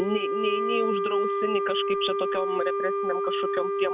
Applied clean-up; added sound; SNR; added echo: none; Wind instrument, woodwind instrument; -3 dB; none.